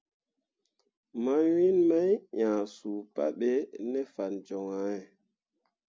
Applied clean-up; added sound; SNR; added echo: none; none; none; none.